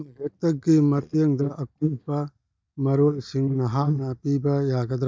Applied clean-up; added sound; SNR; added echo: neural mask model DeepFilterNet 3.